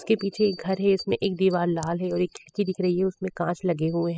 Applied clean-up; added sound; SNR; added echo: classical method spectral subtraction.